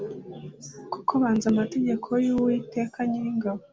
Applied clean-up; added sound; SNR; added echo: none; none; none; none.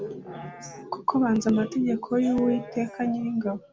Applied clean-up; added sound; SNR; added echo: none; Livestock, farm animals, working animals; 19 dB; none.